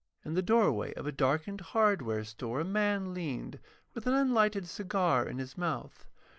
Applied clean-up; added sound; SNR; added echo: neural mask model Resemble Enhance denoiser.